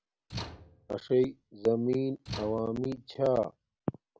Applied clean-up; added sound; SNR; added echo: none; Slam / Tools; 14 dB; none.